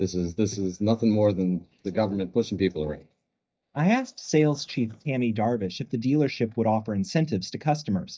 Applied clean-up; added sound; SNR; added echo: neural mask model DeepFilterNet 3.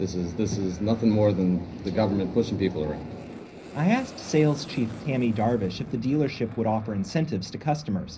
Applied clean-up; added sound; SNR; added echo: none; Aircraft; 18 dB; reverberation time 0.5 s.